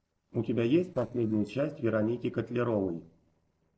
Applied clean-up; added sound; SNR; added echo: neural separator model SepFormer DNS4.